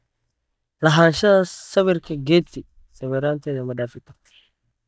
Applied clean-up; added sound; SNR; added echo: neural mask model DeepFilterNet 3.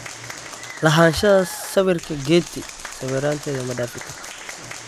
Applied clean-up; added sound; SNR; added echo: none; Applause; 14 dB; none.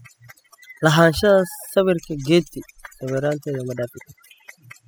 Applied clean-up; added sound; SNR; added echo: classical method spectral subtraction.